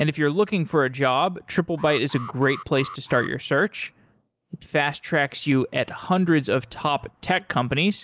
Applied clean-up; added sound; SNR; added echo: neural mask model Resemble Enhance denoiser.